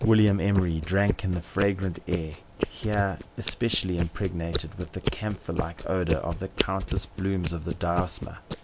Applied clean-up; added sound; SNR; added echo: neural mask model Resemble Enhance denoiser.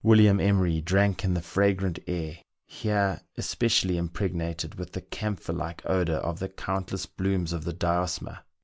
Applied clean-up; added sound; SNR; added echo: none; none; none; none.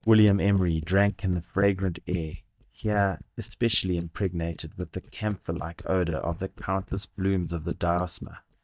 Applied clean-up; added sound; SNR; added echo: neural mask model DeepFilterNet 3.